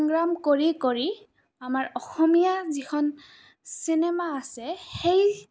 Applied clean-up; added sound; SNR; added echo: none; none; none; none.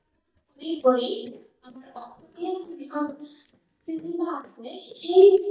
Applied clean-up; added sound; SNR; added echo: neural mask model DeepFilterNet 3.